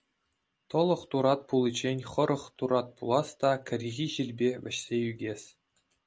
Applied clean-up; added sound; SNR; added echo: none; none; none; none.